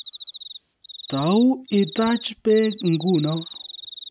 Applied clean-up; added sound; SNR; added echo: none; Cricket; 14 dB; none.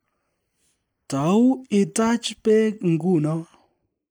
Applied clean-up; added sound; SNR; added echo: neural mask model Resemble Enhance denoiser.